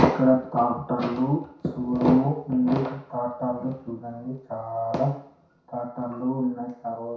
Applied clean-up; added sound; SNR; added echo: none; none; none; reverberation time 0.6 s.